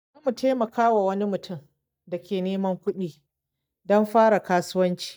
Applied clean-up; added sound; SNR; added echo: neural mask model DeepFilterNet 3.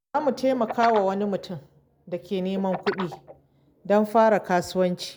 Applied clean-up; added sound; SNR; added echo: none; Guitar; 14 dB; none.